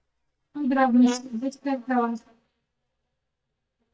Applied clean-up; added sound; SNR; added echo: neural mask model DeepFilterNet 3.